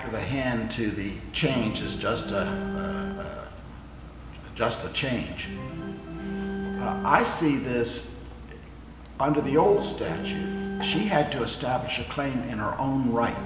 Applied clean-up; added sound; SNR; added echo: none; Organ; 9 dB; reverberation time 1.7 s.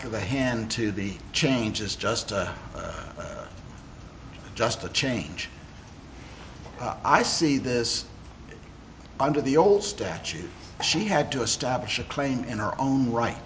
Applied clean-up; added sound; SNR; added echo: none; none; none; none.